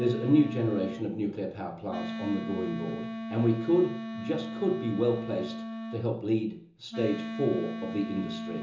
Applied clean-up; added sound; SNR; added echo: none; Wind instrument, woodwind instrument; 8 dB; reverberation time 0.6 s.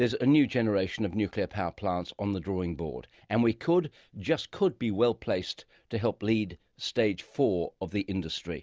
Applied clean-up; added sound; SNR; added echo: none; none; none; none.